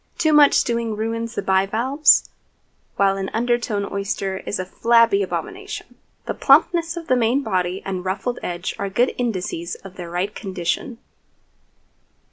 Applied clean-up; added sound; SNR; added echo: none; none; none; none.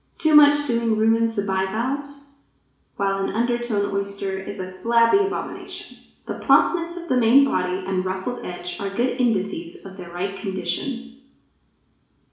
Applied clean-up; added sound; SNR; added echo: none; none; none; reverberation time 0.7 s.